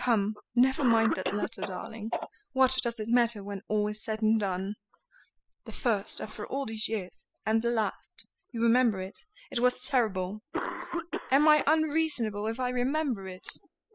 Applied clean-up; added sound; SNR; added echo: classical method spectral subtraction.